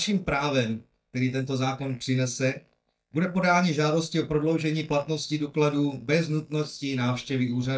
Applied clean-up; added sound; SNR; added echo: neural mask model DeepFilterNet 3.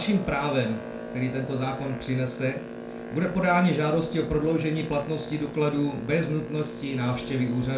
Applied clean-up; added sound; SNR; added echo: none; Boat, Water vehicle; 10 dB; reverberation time 0.3 s.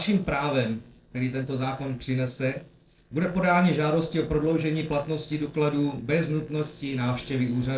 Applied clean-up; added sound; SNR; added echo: neural separator model SepFormer DNS4.